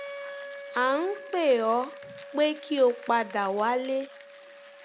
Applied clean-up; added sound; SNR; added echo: none; Bicycle + Wind instrument, woodwind instrument; 14 dB; none.